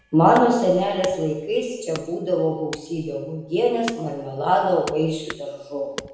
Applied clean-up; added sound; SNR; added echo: none; Wood / Domestic sounds, home sounds; 19 dB; reverberation time 0.9 s.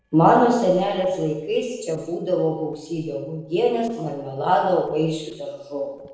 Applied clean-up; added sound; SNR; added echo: neural separator model SepFormer DNS4.